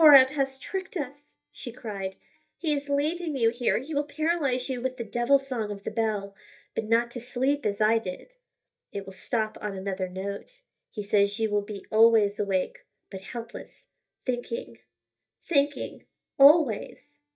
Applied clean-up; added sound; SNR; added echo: neural mask model DeepFilterNet 3.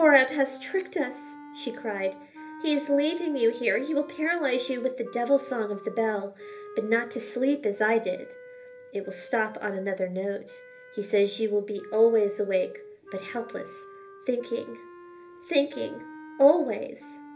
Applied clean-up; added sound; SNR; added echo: none; Wind instrument, woodwind instrument; 18 dB; reverberation time 0.3 s.